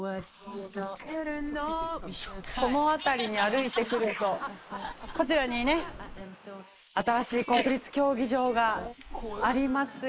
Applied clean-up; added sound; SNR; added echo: neural mask model Resemble Enhance denoiser.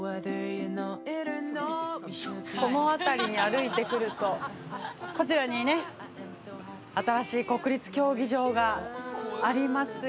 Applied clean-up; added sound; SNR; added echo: none; none; none; none.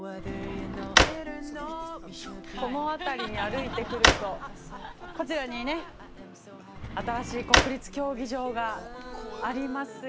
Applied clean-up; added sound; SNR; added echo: none; Drawer open or close; -3 dB; none.